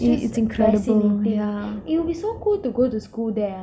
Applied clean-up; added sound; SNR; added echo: none; Thunder; 17 dB; none.